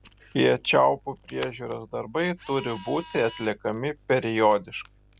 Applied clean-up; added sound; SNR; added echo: none; Camera; 17 dB; none.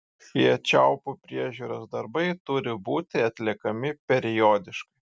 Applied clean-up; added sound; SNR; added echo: none; none; none; none.